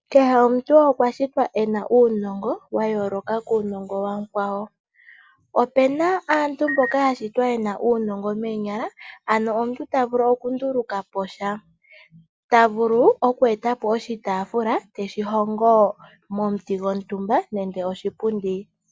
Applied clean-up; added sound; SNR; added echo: none; none; none; none.